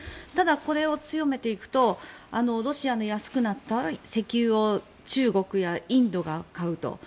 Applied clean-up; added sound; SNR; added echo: none; none; none; none.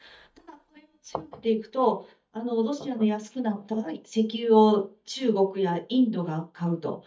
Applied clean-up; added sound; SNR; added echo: neural mask model DeepFilterNet 3.